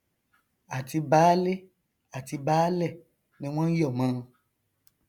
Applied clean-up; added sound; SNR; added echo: none; none; none; none.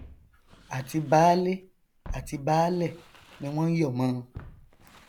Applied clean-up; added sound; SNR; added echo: none; Walk, footsteps; 18 dB; none.